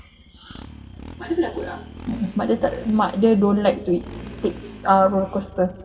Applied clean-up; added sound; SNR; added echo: none; Motorcycle; 16 dB; reverberation time 1.4 s.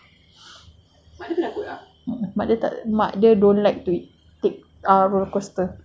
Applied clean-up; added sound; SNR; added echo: none; none; none; none.